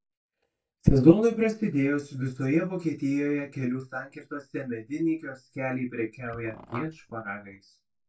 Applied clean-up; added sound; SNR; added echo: neural mask model DeepFilterNet 3.